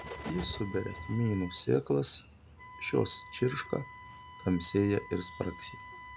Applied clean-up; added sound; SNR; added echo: none; Wind instrument, woodwind instrument + Bird; 15 dB; none.